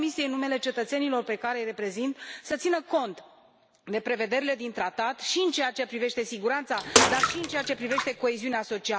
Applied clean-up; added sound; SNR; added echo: none; Bathtub (filling or washing) / Water / Splash, splatter; -2 dB; none.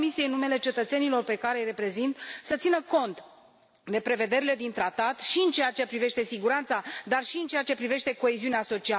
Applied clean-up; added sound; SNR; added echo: none; none; none; none.